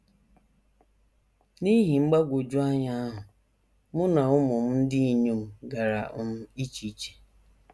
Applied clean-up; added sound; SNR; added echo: none; none; none; none.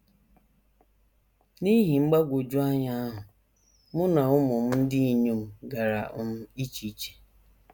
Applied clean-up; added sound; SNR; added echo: none; Fireworks; 20 dB; none.